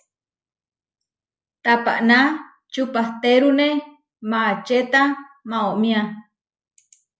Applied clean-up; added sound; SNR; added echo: none; none; none; none.